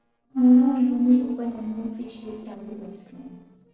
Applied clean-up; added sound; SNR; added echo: neural separator model SepFormer DNS4.